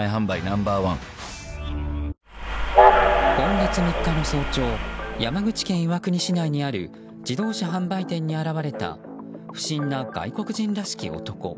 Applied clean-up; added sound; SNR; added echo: none; Train; -5 dB; none.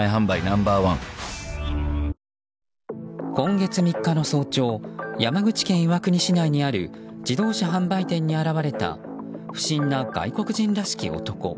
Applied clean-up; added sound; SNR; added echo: none; none; none; none.